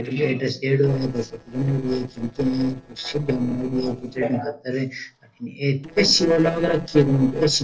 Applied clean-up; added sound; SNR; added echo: neural separator model SepFormer DNS4.